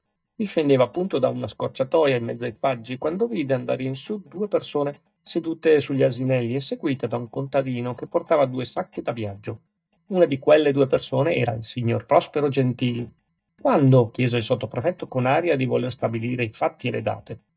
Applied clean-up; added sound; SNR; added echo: neural mask model DeepFilterNet 3.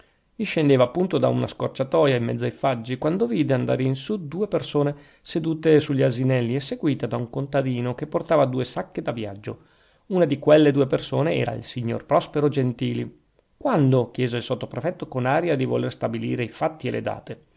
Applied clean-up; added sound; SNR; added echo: none; none; none; none.